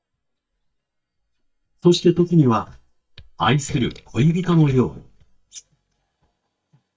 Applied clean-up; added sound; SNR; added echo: neural mask model DeepFilterNet 3.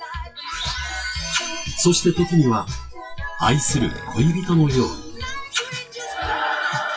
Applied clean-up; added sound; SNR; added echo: classical method WPE with log-MMSE.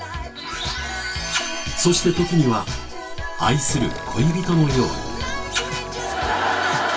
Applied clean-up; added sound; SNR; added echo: none; Gurgling; 18 dB; reverberation time 0.2 s.